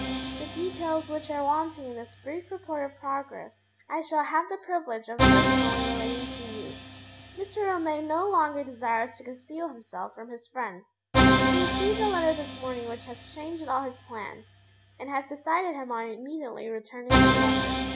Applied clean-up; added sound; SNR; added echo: none; Musical instrument; -3 dB; none.